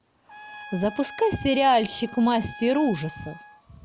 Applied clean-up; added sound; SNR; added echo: none; Trumpet; 17 dB; none.